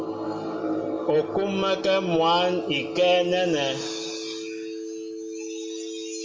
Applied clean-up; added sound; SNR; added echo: none; Telephone; 8 dB; reverberation time 1.4 s.